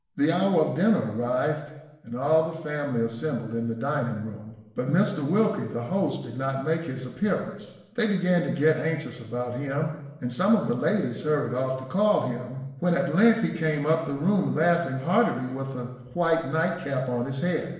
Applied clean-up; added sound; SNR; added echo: none; none; none; reverberation time 0.9 s.